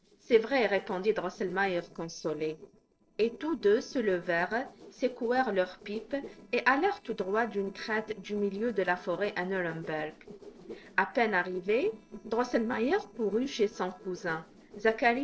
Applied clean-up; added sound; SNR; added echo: neural separator model SepFormer DNS4.